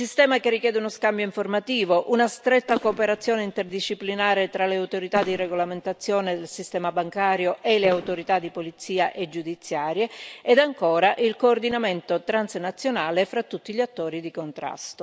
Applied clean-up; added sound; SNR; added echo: neural mask model Resemble Enhance denoiser.